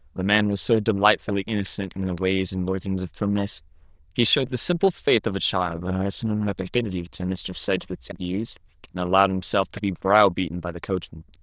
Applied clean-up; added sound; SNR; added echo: neural diffusion model UNIVERSE++.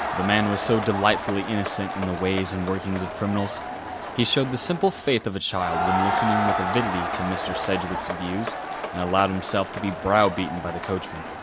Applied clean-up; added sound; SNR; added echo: none; Crowd; 4 dB; none.